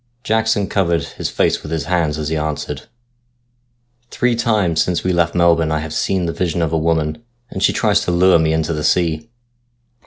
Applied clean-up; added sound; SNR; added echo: none; none; none; none.